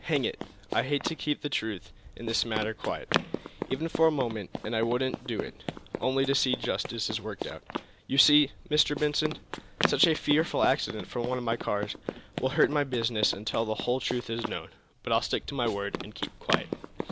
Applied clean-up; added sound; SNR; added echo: none; Run; 8 dB; none.